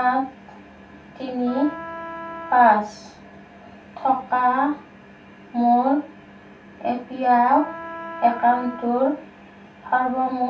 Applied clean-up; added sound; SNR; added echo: none; Wind instrument, woodwind instrument; 13 dB; reverberation time 0.3 s.